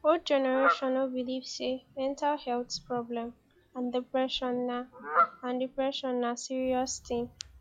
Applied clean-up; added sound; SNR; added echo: classical method log-MMSE.